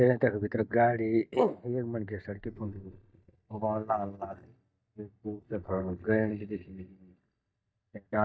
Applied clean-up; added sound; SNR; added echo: neural mask model DeepFilterNet 3.